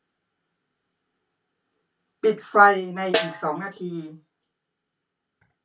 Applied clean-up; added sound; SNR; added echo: none; Snare drum; 6 dB; reverberation time 0.2 s.